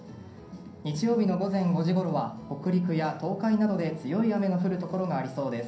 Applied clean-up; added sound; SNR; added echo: none; none; none; reverberation time 0.6 s.